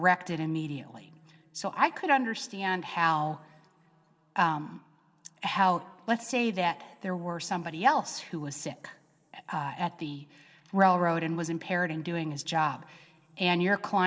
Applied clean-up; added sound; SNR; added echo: none; none; none; reverberation time 0.6 s.